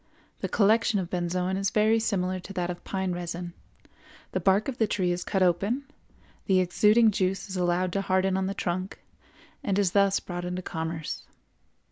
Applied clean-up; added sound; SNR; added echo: none; none; none; none.